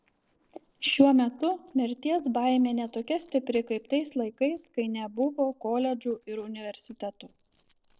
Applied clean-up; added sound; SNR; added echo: neural separator model SepFormer DNS4.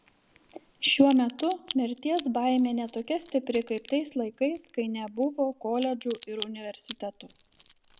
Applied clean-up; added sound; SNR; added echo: none; Crack; 11 dB; none.